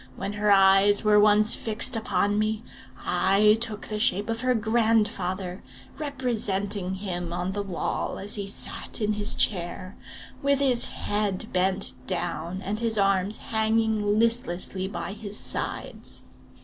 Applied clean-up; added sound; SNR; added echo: none; none; none; none.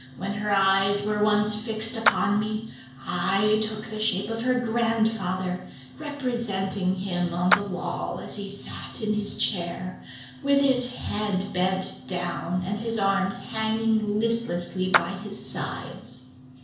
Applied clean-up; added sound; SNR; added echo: none; Clapping; 4 dB; reverberation time 0.5 s.